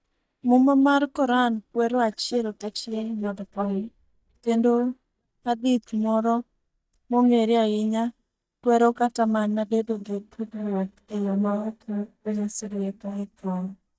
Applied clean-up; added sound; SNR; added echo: neural mask model DeepFilterNet 3.